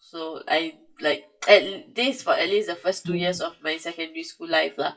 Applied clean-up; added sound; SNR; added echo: classical method WPE with log-MMSE.